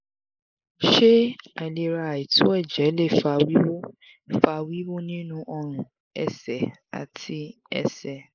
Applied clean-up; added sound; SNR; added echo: neural mask model Resemble Enhance denoiser.